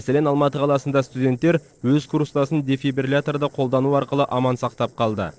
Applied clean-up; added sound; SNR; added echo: neural separator model SepFormer DNS4.